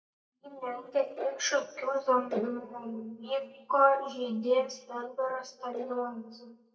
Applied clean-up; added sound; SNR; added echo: neural mask model DeepFilterNet 3.